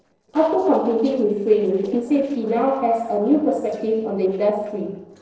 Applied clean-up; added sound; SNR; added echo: neural separator model SepFormer DNS4.